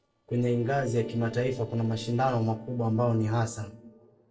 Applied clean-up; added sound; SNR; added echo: neural separator model SepFormer DNS4.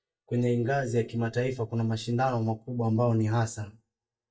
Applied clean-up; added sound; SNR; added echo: neural mask model DeepFilterNet 3.